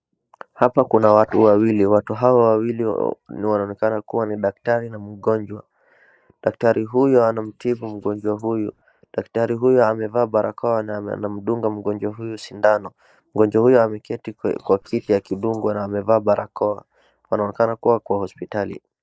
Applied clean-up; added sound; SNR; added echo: neural mask model Resemble Enhance denoiser.